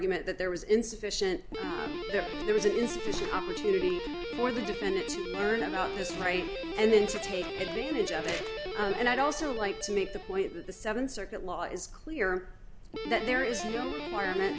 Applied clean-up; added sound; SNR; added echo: none; Guitar; 7 dB; none.